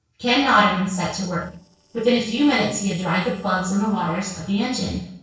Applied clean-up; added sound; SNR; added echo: neural separator model SepFormer DNS4.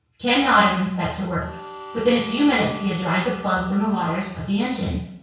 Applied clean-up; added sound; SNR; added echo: none; Harmonica; 17 dB; reverberation time 0.6 s.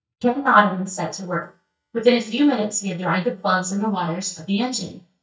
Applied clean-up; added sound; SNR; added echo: neural mask model DeepFilterNet 3.